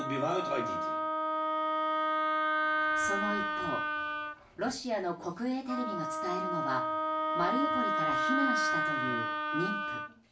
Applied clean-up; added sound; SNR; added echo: none; Wind instrument, woodwind instrument; -5 dB; reverberation time 0.3 s.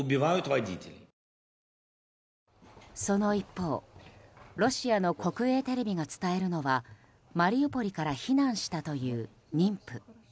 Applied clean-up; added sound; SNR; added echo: none; none; none; none.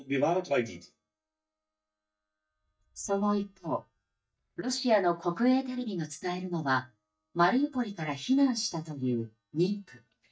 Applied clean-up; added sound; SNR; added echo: neural mask model DeepFilterNet 3.